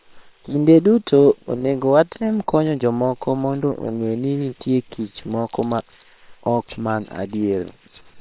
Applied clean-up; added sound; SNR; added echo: neural separator model SepFormer WHAM!.